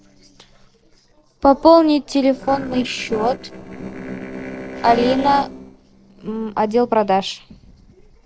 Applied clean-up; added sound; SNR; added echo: neural separator model SepFormer DNS4.